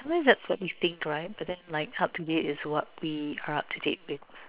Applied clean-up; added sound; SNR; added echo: neural separator model SepFormer WHAM!.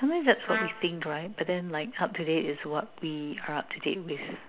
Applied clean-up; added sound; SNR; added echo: none; Trumpet; 5 dB; none.